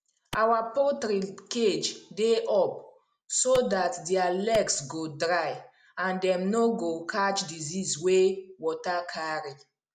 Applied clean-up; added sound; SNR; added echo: none; Clapping; 14 dB; none.